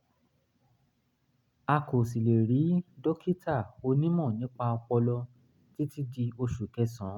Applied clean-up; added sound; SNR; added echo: none; none; none; none.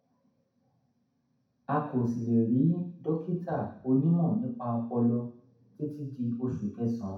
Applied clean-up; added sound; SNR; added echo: none; none; none; reverberation time 0.6 s.